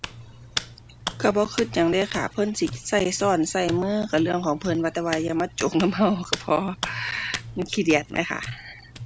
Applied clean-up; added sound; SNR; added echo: none; Hands; 12 dB; none.